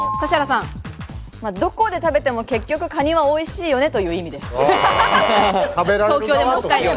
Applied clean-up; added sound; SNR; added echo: none; none; none; none.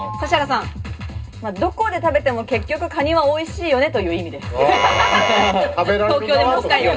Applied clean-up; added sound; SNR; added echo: none; none; none; reverberation time 0.2 s.